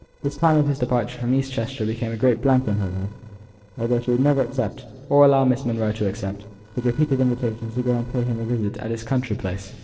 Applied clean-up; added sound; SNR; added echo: neural separator model SepFormer DNS4.